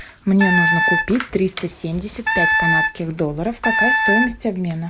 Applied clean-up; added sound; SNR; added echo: none; Wind instrument, woodwind instrument; -2 dB; none.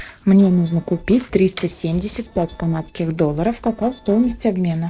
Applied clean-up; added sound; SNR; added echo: neural separator model SepFormer DNS4.